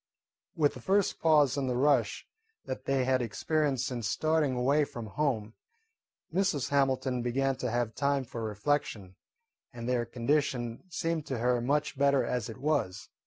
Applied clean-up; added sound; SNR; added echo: none; none; none; none.